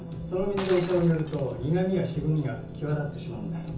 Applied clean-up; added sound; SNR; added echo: none; Shatter; 14 dB; reverberation time 0.6 s.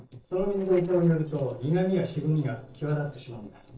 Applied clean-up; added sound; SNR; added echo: neural separator model SepFormer DNS4.